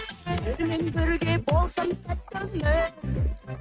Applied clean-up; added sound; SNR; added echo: neural mask model RNNoise.